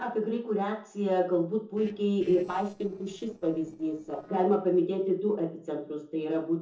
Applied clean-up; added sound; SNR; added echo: neural separator model SepFormer DNS4.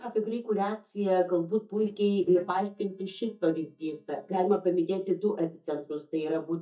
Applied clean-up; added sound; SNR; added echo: neural mask model DeepFilterNet 3.